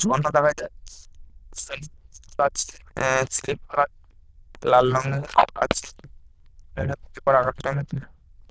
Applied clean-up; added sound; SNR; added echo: neural diffusion model UNIVERSE++.